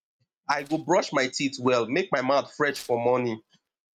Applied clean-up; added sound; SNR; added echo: neural mask model RNNoise.